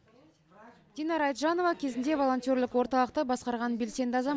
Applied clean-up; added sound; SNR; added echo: none; none; none; none.